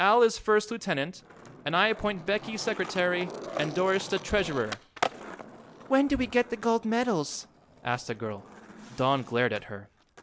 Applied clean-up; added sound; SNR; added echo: none; Skateboard; 13 dB; none.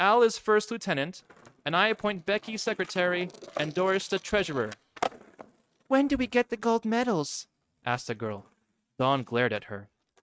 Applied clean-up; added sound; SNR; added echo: neural mask model RNNoise.